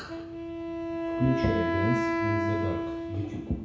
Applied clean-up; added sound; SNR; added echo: none; Wind instrument, woodwind instrument; -1 dB; reverberation time 0.6 s.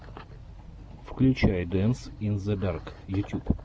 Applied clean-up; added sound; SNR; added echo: none; none; none; none.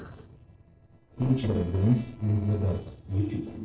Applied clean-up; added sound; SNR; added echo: neural separator model SepFormer DNS4.